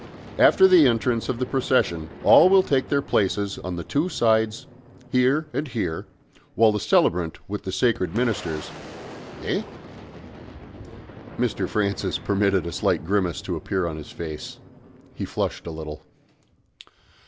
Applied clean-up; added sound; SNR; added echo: none; Boom; 18 dB; none.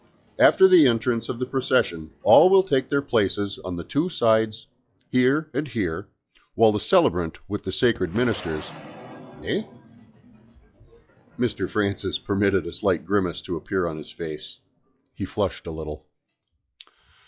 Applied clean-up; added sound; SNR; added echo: classical method log-MMSE.